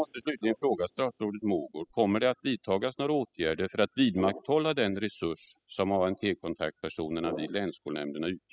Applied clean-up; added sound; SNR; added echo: classical method spectral subtraction.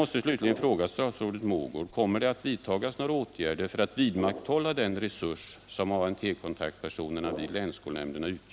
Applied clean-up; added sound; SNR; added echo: none; Brass instrument; 13 dB; none.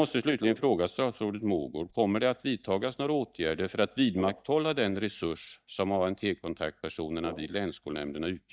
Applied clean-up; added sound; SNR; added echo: neural mask model DeepFilterNet 3.